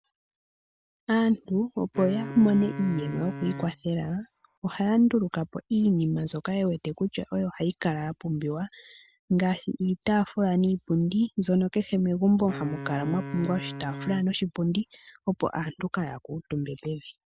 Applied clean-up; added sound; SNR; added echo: none; Wind instrument, woodwind instrument; 12 dB; none.